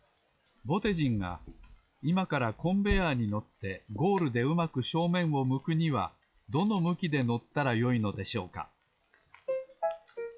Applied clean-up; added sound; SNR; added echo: classical method log-MMSE.